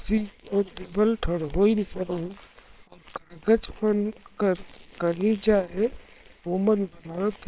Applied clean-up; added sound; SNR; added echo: neural separator model SepFormer WHAMR!.